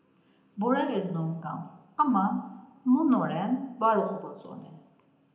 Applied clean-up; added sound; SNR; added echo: none; none; none; reverberation time 0.8 s.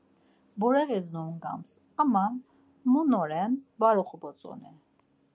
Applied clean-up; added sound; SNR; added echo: none; none; none; none.